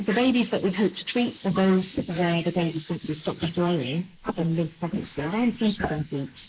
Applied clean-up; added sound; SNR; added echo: neural mask model Resemble Enhance denoiser.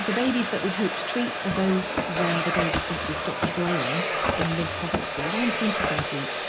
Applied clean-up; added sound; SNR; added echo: none; Domestic sounds, home sounds; -1 dB; none.